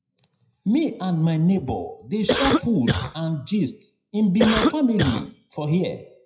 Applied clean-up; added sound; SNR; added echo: classical method WPE with log-MMSE.